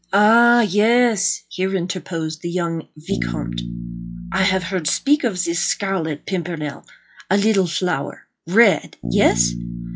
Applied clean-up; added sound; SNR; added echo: classical method log-MMSE.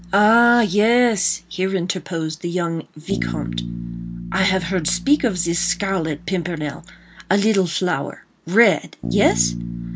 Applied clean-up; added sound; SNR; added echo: none; Bass guitar; 11 dB; none.